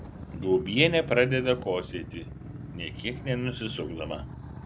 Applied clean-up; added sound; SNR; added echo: none; Motorcycle; 11 dB; none.